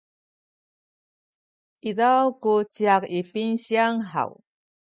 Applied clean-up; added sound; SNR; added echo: none; none; none; none.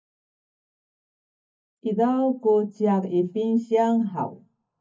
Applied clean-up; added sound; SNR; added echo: none; none; none; reverberation time 0.3 s.